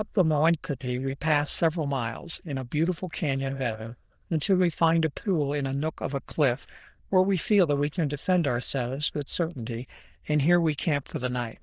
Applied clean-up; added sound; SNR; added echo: neural diffusion model UNIVERSE++.